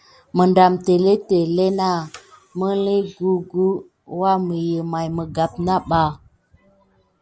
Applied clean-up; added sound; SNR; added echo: none; none; none; none.